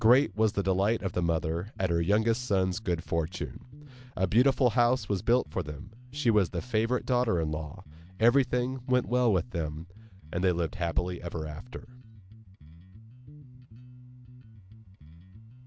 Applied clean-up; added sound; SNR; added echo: none; Bass guitar; 18 dB; none.